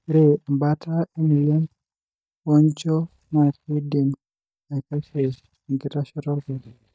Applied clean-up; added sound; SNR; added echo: neural mask model DeepFilterNet 3.